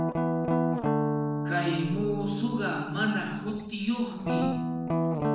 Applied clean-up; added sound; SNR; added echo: none; Guitar; -3 dB; reverberation time 0.6 s.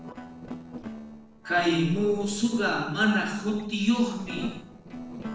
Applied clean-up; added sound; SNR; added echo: neural separator model SepFormer DNS4.